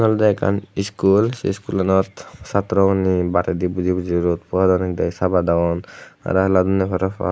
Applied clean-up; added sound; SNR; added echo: none; none; none; none.